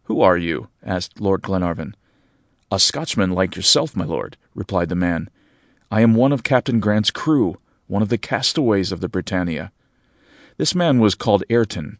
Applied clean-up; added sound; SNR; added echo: none; none; none; none.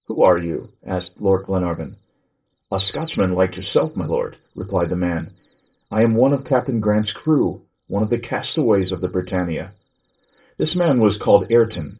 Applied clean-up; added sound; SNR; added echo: neural mask model DeepFilterNet 3.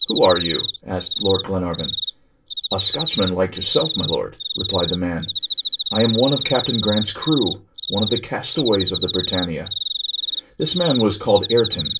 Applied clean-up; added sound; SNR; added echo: none; Cricket; 3 dB; reverberation time 0.2 s.